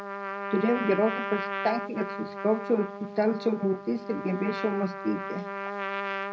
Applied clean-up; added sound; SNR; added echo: none; Trumpet; 6 dB; reverberation time 0.4 s.